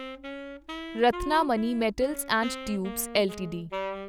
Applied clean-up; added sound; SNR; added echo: none; Wind instrument, woodwind instrument; 10 dB; none.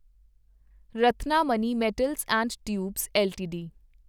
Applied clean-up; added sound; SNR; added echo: none; none; none; none.